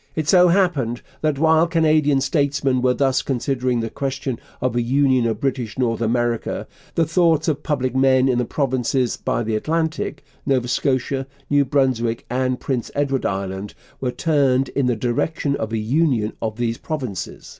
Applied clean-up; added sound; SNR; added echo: none; none; none; none.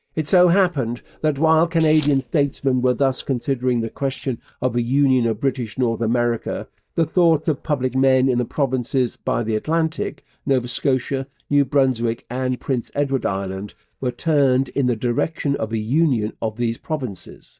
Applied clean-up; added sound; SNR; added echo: neural mask model DeepFilterNet 3.